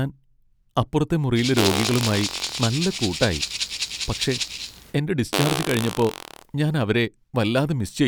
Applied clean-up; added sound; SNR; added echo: none; Rattle (instrument) + Fart; 5 dB; none.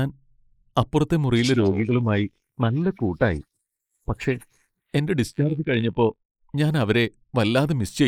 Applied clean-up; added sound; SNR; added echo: neural mask model Resemble Enhance denoiser.